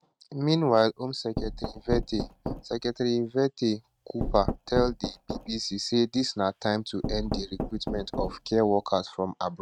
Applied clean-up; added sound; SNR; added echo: neural mask model RNNoise.